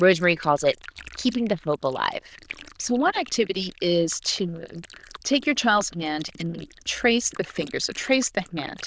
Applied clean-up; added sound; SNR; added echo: neural diffusion model UNIVERSE++.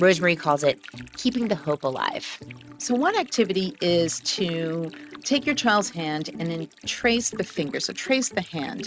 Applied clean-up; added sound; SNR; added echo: neural mask model RNNoise.